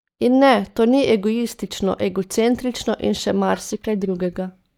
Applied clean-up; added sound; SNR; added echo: neural mask model DeepFilterNet 3.